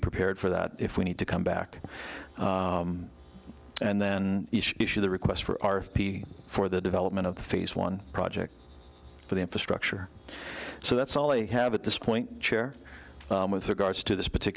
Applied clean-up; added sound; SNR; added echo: none; none; none; none.